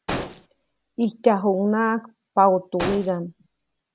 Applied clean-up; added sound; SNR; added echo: none; Explosion; 10 dB; none.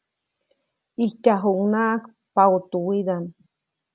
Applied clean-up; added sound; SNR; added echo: none; none; none; none.